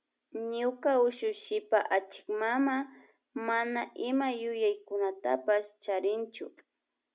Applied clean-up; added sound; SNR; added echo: none; none; none; none.